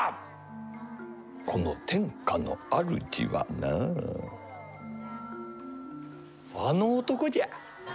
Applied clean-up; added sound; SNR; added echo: none; none; none; none.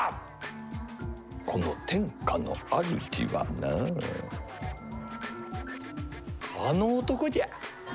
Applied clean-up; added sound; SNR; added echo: none; Scratching (performance technique); 9 dB; none.